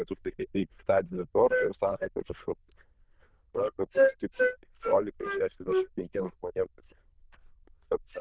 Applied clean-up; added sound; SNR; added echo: neural diffusion model UNIVERSE++.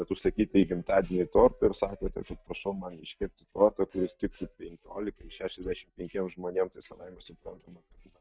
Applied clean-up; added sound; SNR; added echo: neural mask model DeepFilterNet 3.